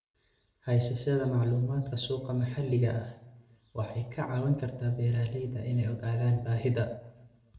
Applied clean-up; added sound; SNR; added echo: none; none; none; reverberation time 0.6 s.